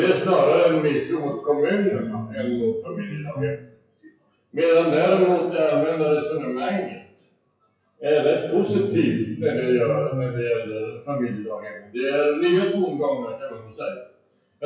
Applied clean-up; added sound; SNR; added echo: classical method WPE with log-MMSE.